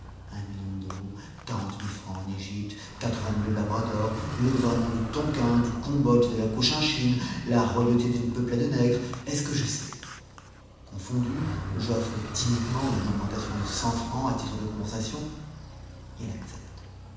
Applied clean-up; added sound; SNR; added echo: none; Car; 10 dB; reverberation time 1.1 s.